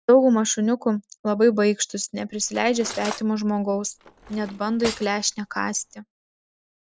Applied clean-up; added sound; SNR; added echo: none; Cutlery, silverware; 16 dB; none.